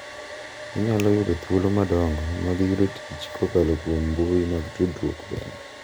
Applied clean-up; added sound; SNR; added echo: none; Domestic sounds, home sounds; 14 dB; none.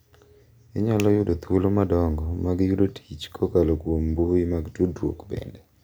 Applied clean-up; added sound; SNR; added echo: none; none; none; none.